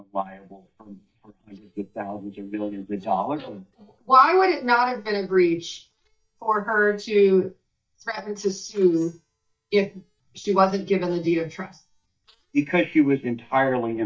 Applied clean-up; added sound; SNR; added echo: neural mask model DeepFilterNet 3.